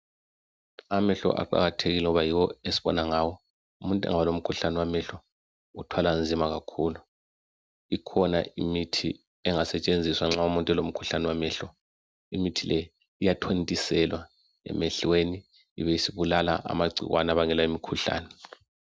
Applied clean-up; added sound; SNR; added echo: none; none; none; none.